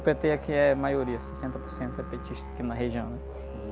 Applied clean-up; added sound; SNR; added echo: none; Musical instrument; 9 dB; none.